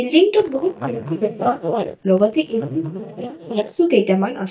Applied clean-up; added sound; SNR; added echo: neural mask model DeepFilterNet 3.